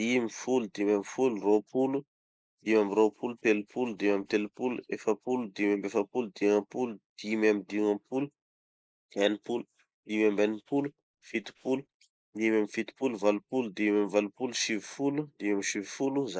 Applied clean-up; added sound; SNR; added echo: neural mask model Resemble Enhance denoiser.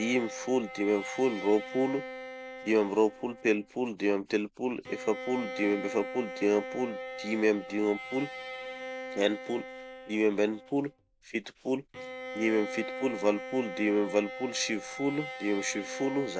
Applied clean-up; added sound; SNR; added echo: none; Bowed string instrument; 10 dB; none.